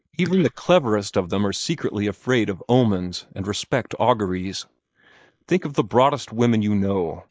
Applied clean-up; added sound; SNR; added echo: neural mask model Resemble Enhance denoiser.